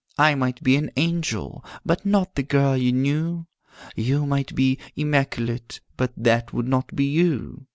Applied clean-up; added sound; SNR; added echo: none; none; none; none.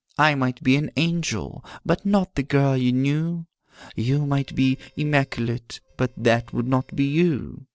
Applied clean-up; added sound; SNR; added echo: neural separator model SepFormer DNS4.